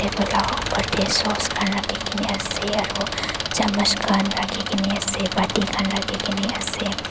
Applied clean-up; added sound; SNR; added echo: none; Engine; 3 dB; none.